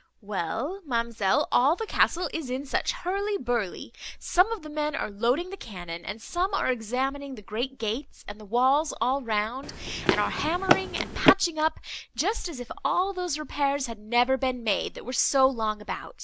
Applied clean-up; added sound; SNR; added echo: none; Run; -2 dB; none.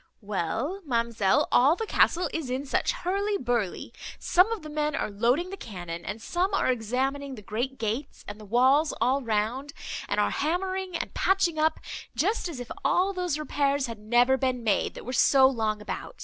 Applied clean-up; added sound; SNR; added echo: none; none; none; none.